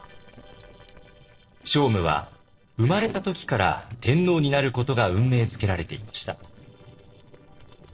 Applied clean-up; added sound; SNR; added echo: neural separator model SepFormer DNS4.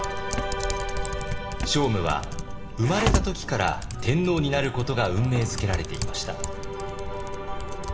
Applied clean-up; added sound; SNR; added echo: none; Typing; 3 dB; reverberation time 1.0 s.